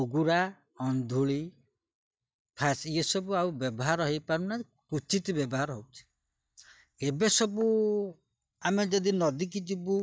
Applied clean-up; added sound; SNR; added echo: neural mask model DeepFilterNet 3.